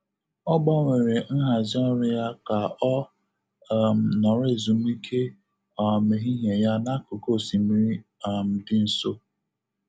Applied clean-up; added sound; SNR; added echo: none; none; none; none.